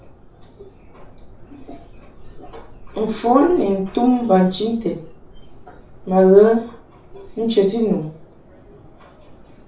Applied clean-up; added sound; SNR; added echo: none; Subway, metro, underground; 19 dB; reverberation time 0.3 s.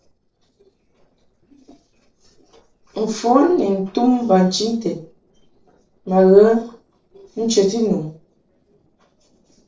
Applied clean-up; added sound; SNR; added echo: neural separator model SepFormer DNS4.